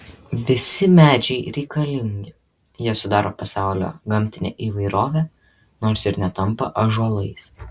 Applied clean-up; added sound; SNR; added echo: none; none; none; none.